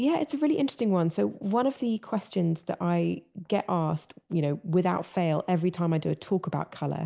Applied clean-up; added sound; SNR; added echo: none; none; none; none.